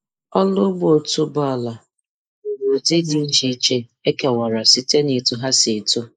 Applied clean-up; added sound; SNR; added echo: neural mask model Resemble Enhance denoiser.